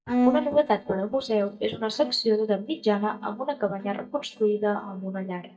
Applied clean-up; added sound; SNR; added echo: neural mask model DeepFilterNet 3.